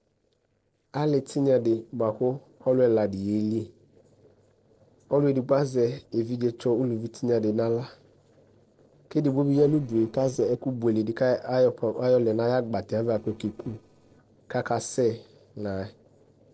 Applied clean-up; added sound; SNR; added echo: neural separator model SepFormer DNS4.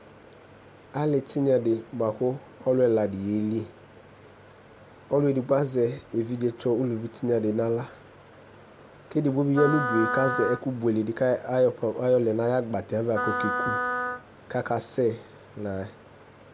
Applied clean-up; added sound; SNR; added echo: none; Wind instrument, woodwind instrument; 4 dB; none.